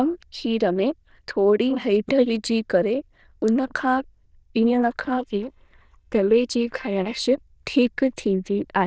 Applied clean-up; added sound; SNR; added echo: neural diffusion model UNIVERSE++.